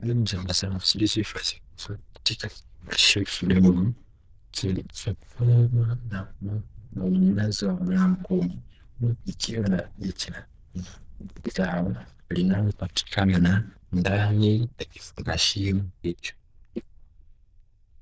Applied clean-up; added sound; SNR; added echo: neural diffusion model UNIVERSE++.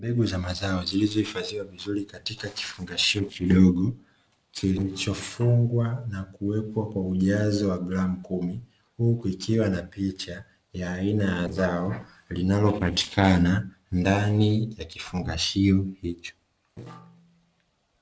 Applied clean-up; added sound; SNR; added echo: neural separator model SepFormer DNS4.